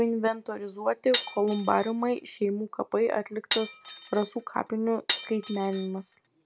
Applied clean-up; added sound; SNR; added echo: none; Glass; 2 dB; none.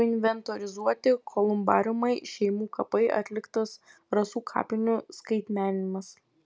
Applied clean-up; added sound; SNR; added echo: none; none; none; none.